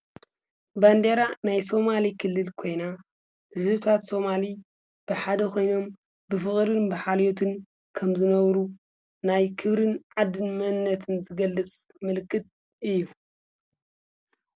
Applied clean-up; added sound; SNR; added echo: none; none; none; none.